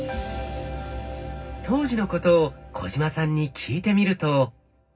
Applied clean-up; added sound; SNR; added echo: none; none; none; reverberation time 0.4 s.